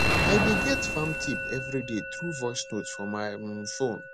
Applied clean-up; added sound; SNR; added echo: none; Musical instrument + Explosion; -1 dB; none.